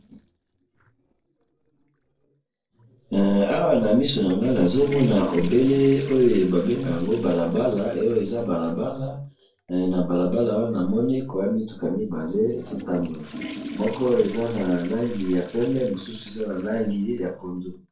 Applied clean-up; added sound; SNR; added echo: neural separator model SepFormer DNS4.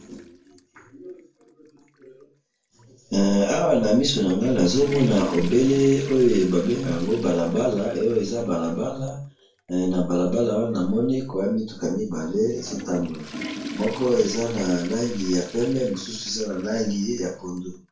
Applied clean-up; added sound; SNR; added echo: none; Toilet flush / Water; 17 dB; reverberation time 0.3 s.